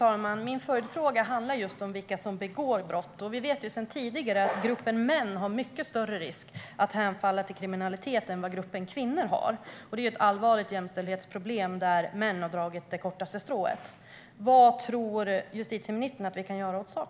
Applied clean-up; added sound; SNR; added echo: none; none; none; none.